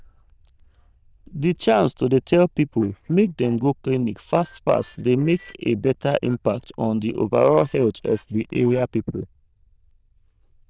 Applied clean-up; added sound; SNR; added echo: neural diffusion model UNIVERSE++.